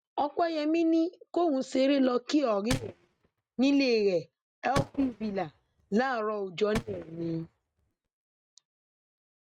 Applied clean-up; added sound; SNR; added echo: neural mask model RNNoise.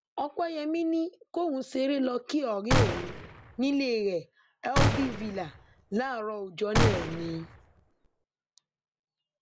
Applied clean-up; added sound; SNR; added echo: none; Gunshot, gunfire; -2 dB; none.